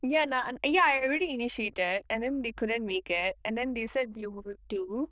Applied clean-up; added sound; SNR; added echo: neural diffusion model UNIVERSE++.